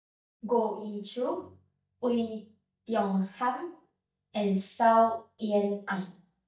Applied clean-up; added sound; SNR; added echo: neural mask model DeepFilterNet 3.